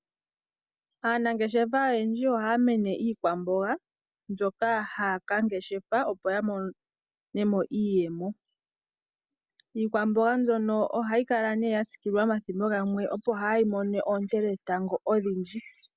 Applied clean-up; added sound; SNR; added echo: none; none; none; none.